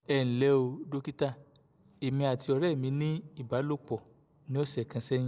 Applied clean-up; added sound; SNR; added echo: none; none; none; none.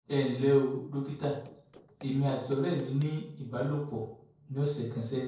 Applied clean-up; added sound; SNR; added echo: neural separator model SepFormer DNS4.